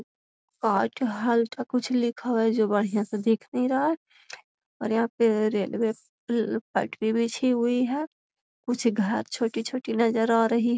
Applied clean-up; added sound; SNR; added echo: none; none; none; none.